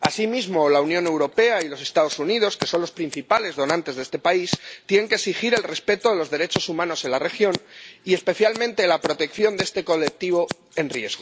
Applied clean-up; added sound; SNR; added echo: none; Scissors; 14 dB; none.